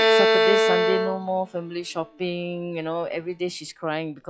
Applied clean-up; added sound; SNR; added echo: classical method log-MMSE.